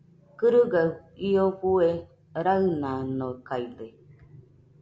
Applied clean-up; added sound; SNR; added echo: none; none; none; none.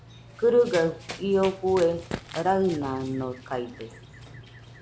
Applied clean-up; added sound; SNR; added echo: none; Run; 15 dB; none.